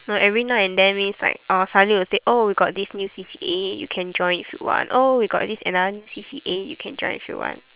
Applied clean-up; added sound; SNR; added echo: neural separator model SepFormer WHAM!.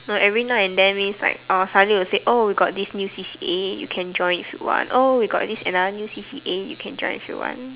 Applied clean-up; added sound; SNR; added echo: none; none; none; none.